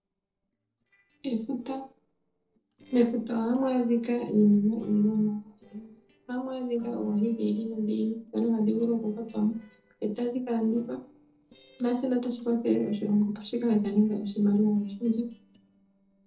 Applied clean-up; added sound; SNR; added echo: neural separator model SepFormer DNS4.